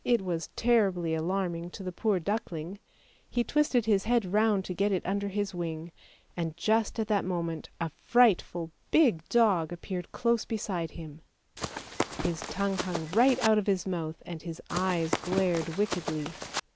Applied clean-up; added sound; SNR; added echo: none; Run; 6 dB; none.